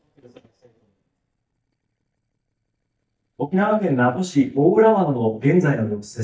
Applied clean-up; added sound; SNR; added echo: neural mask model DeepFilterNet 3.